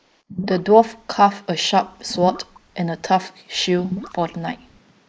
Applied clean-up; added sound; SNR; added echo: neural mask model Resemble Enhance denoiser.